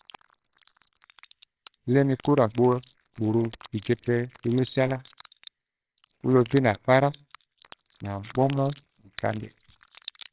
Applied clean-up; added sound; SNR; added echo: neural separator model SepFormer WHAMR!.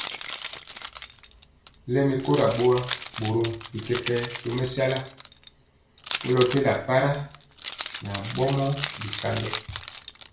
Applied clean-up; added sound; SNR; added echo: none; Keys jangling; 11 dB; reverberation time 0.3 s.